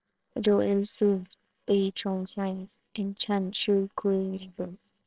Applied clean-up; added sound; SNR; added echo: neural separator model SepFormer WHAMR!.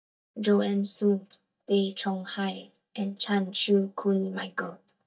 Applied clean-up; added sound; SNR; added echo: neural mask model DeepFilterNet 3.